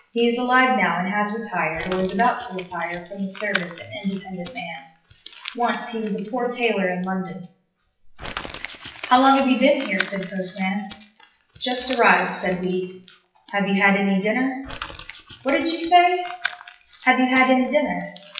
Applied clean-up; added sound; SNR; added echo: classical method WPE with log-MMSE.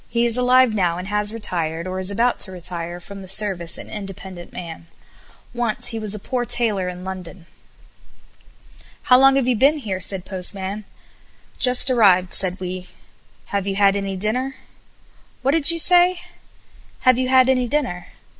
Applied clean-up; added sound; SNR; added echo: none; none; none; none.